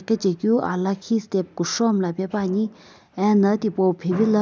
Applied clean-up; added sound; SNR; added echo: none; none; none; none.